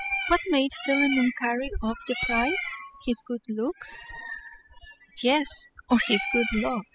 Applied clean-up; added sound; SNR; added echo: classical method spectral subtraction.